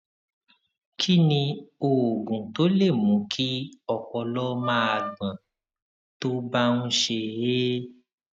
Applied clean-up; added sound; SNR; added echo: neural mask model RNNoise.